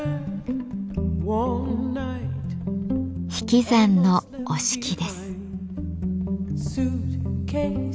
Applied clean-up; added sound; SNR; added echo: none; none; none; none.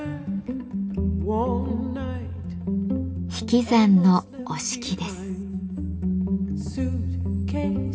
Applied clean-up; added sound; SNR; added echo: none; none; none; reverberation time 0.3 s.